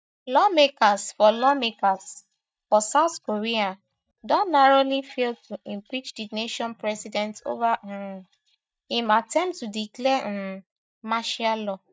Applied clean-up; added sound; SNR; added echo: neural mask model DeepFilterNet 3.